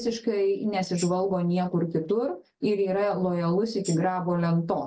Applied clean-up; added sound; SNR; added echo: none; Tambourine; 14 dB; none.